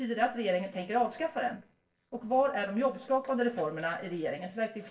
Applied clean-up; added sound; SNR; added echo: neural separator model SepFormer DNS4.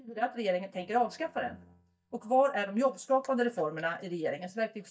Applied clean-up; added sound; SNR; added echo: neural mask model DeepFilterNet 3.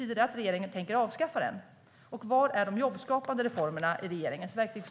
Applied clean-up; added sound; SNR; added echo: none; none; none; none.